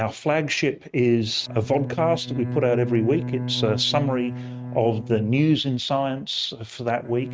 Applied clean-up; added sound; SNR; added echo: neural mask model RNNoise.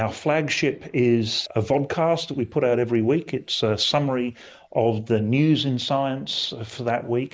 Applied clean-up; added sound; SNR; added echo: neural mask model Resemble Enhance denoiser.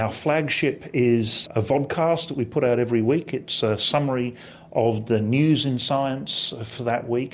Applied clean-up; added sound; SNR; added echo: none; none; none; none.